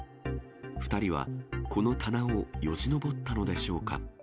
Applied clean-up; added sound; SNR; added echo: none; none; none; none.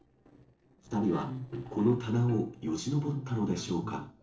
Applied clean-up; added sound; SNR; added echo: neural separator model SepFormer DNS4.